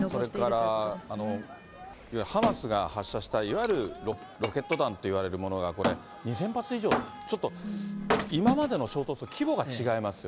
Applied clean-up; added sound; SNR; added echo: none; Wood; 7 dB; none.